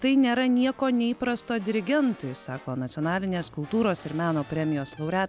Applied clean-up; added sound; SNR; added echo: none; none; none; none.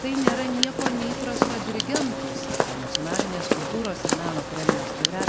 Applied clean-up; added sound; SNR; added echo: none; Walk, footsteps; -4 dB; none.